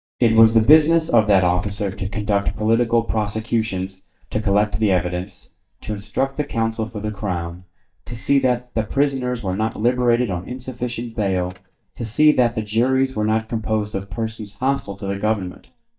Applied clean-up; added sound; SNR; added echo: neural mask model DeepFilterNet 3.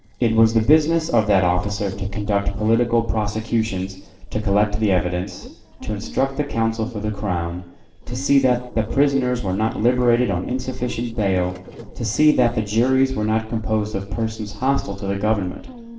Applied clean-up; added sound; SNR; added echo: neural separator model SepFormer DNS4.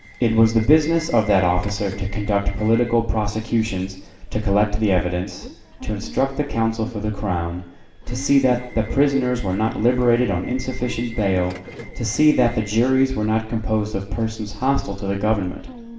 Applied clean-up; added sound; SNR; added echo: none; Subway, metro, underground / Alarm; 19 dB; reverberation time 0.7 s.